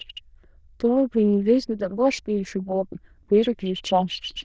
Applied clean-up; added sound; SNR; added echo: neural diffusion model UNIVERSE++.